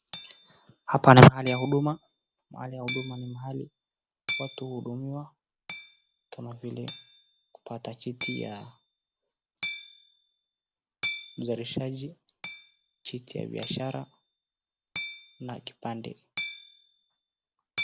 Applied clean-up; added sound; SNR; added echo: none; Hammer; 11 dB; none.